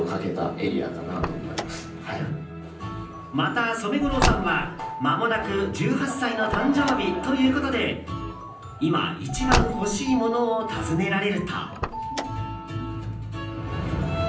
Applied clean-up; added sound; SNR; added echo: none; Car; 8 dB; reverberation time 0.6 s.